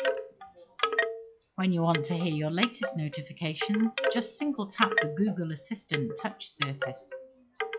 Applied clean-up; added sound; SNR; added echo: classical method log-MMSE.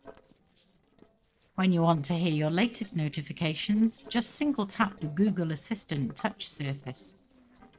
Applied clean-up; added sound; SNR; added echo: neural separator model SepFormer DNS4.